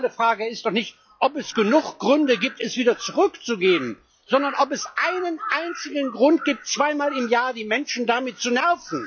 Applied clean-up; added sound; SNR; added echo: classical method log-MMSE.